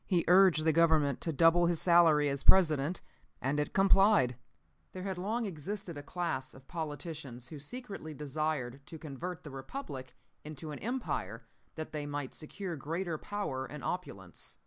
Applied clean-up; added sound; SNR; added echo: none; none; none; none.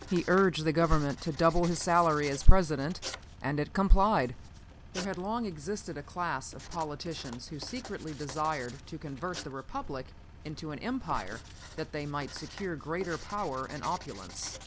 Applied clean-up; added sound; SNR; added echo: none; Engine + Writing; 17 dB; none.